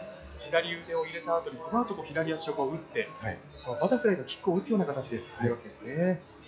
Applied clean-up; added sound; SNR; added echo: classical method log-MMSE.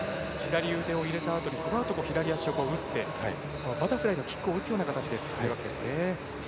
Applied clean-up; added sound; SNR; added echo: none; none; none; none.